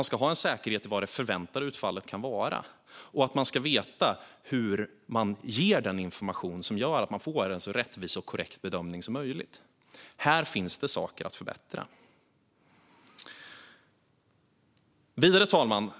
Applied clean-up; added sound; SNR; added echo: none; none; none; none.